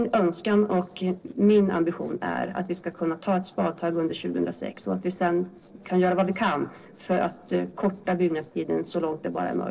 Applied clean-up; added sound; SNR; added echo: neural separator model SepFormer DNS4.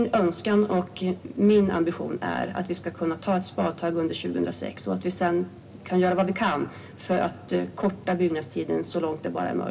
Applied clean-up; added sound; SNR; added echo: none; Cricket; 19 dB; reverberation time 0.4 s.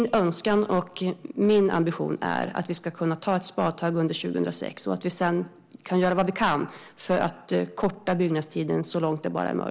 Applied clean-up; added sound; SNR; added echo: none; none; none; none.